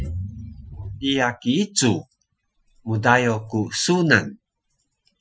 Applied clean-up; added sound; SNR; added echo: classical method Wiener filter.